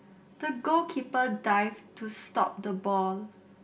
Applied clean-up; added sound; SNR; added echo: none; none; none; reverberation time 0.2 s.